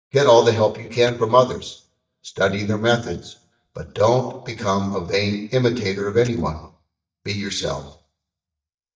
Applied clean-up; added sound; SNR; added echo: neural mask model DeepFilterNet 3.